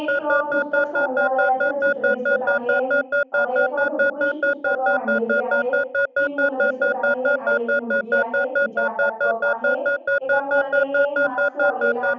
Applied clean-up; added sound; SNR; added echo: none; Alarm / Keyboard (musical); -5 dB; reverberation time 0.9 s.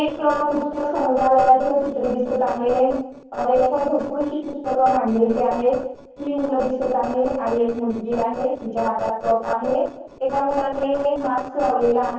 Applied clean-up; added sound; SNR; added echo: neural separator model SepFormer DNS4.